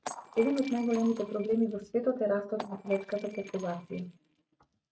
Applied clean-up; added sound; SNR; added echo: neural mask model RNNoise.